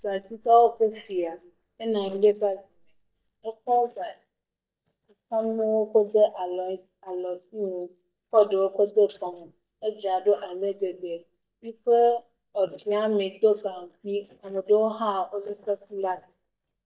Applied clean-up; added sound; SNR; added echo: neural mask model DeepFilterNet 3.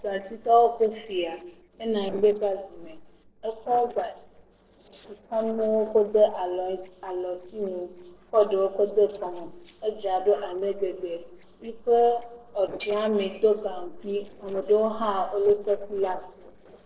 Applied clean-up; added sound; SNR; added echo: neural separator model SepFormer DNS4.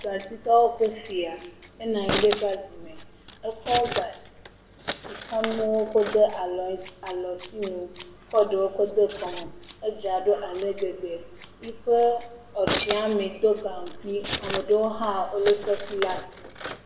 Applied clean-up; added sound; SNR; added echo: none; Scissors; 11 dB; reverberation time 0.6 s.